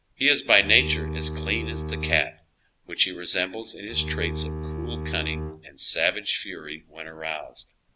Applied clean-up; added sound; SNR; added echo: none; Bowed string instrument; 4 dB; none.